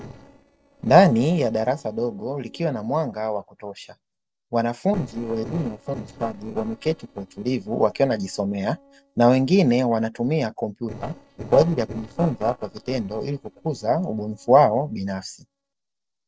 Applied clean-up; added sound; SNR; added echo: neural separator model SepFormer DNS4.